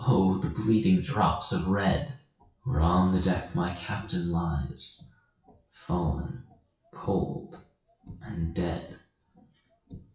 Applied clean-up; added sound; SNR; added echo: classical method WPE with log-MMSE.